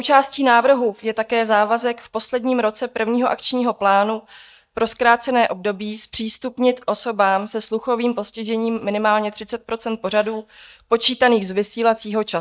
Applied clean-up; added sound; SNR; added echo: neural mask model DeepFilterNet 3.